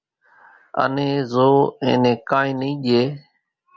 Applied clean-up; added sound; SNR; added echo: none; none; none; none.